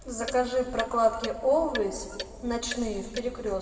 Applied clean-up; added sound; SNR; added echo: none; Clock; 12 dB; reverberation time 1.8 s.